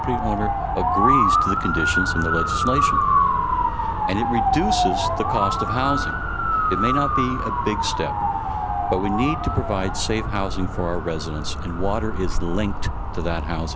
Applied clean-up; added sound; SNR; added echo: none; Motor vehicle (road) / Siren; -4 dB; none.